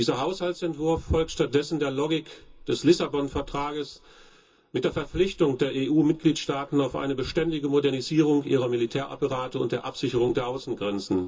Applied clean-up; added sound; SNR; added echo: none; none; none; reverberation time 0.2 s.